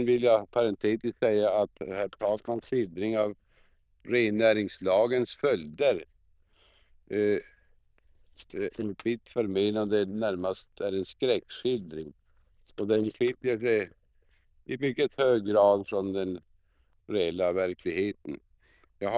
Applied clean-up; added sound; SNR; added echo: neural diffusion model UNIVERSE++.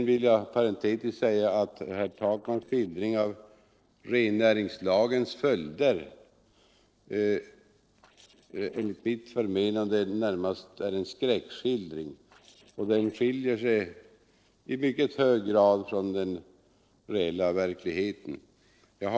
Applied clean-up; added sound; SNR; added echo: neural separator model SepFormer DNS4.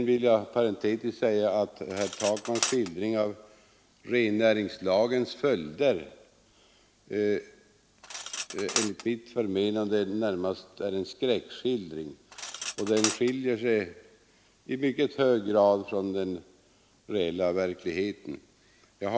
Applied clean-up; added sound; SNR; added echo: none; Cutlery, silverware; 10 dB; none.